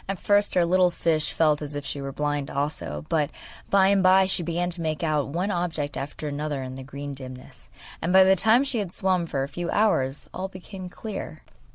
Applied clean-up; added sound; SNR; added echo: none; none; none; none.